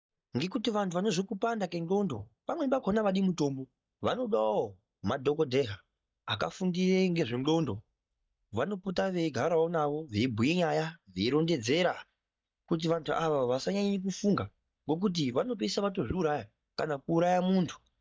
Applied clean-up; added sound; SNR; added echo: neural mask model DeepFilterNet 3.